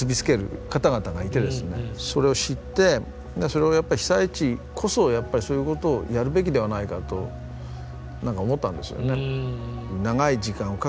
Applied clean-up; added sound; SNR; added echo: none; Musical instrument; 17 dB; none.